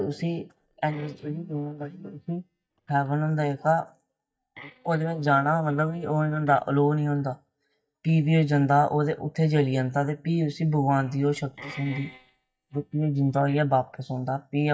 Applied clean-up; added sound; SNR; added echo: neural mask model DeepFilterNet 3.